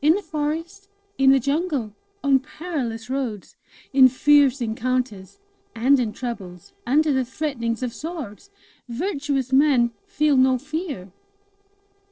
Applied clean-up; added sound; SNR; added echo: neural separator model SepFormer DNS4.